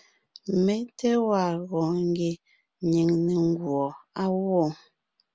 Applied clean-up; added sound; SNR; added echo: none; none; none; none.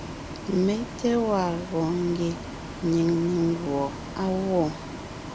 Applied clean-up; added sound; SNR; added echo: none; Bus; 10 dB; none.